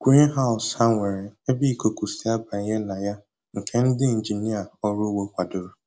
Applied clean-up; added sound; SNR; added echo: none; none; none; none.